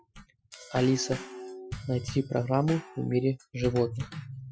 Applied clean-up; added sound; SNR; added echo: classical method Wiener filter.